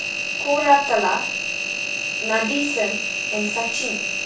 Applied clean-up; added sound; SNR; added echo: none; Engine; 2 dB; reverberation time 0.3 s.